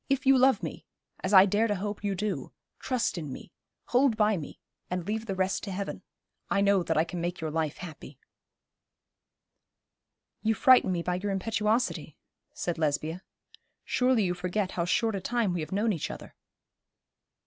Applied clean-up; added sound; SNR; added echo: none; none; none; none.